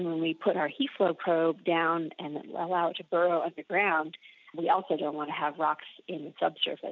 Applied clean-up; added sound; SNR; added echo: none; none; none; none.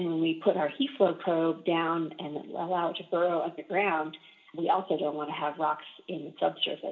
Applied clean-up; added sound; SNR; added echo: none; none; none; reverberation time 0.4 s.